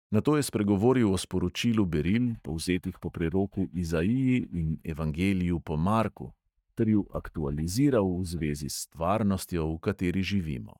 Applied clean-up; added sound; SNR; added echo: neural mask model DeepFilterNet 3.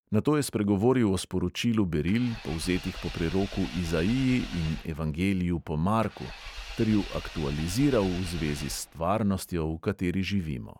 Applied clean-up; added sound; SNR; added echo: none; Engine / Vehicle; 13 dB; none.